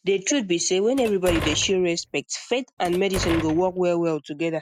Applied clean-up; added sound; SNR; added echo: none; Door; 9 dB; none.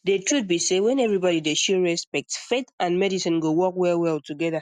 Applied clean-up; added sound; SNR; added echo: none; none; none; none.